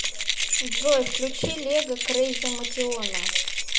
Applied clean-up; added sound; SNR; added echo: none; Keys jangling; -1 dB; reverberation time 0.3 s.